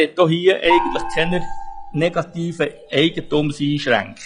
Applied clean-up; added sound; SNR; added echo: classical method log-MMSE.